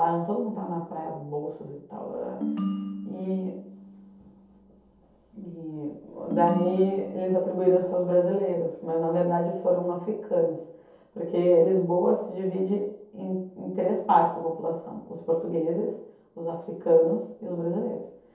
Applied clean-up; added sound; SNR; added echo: none; Ringtone; 8 dB; reverberation time 0.7 s.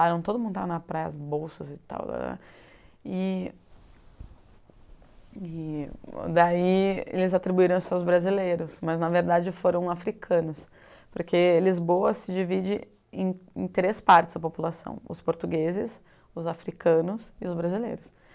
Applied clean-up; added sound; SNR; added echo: none; none; none; none.